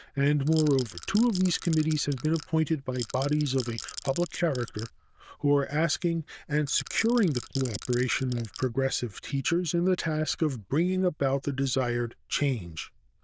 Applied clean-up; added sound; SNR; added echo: neural diffusion model UNIVERSE++.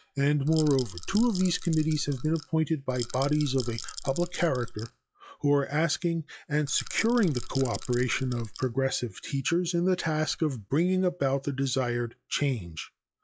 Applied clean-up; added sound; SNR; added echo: classical method log-MMSE.